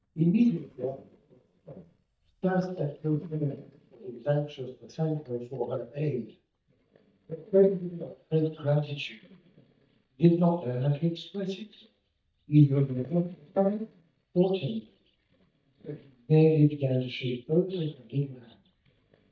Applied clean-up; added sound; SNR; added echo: neural mask model DeepFilterNet 3.